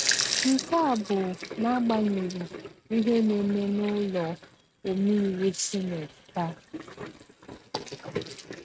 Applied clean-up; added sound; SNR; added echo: neural mask model RNNoise.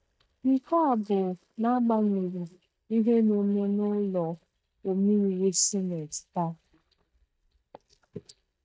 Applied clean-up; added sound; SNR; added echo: neural mask model DeepFilterNet 3.